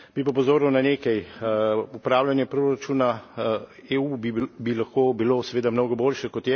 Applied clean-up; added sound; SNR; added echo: none; none; none; none.